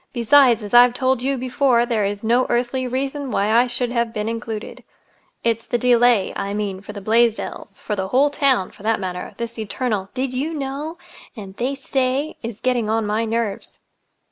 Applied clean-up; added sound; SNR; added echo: none; none; none; none.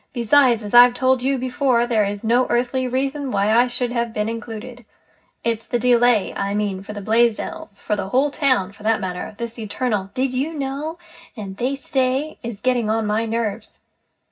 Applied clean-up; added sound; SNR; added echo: none; none; none; reverberation time 0.4 s.